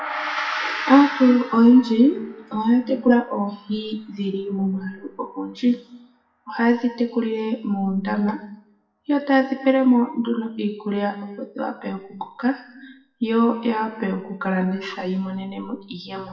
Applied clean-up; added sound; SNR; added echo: classical method WPE with log-MMSE.